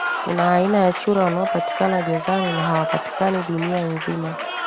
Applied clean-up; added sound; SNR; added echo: none; Applause; 5 dB; none.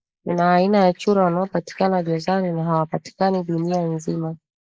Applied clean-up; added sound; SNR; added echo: neural mask model Resemble Enhance denoiser.